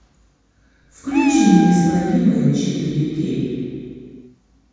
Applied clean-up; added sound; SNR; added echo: none; Meow; 12 dB; reverberation time 2.1 s.